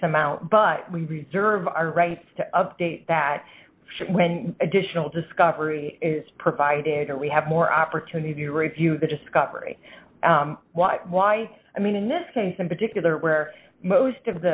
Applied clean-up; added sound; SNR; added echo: neural separator model SepFormer DNS4.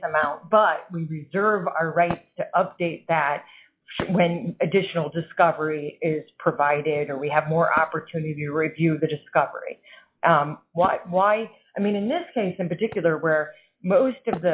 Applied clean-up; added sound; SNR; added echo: classical method log-MMSE.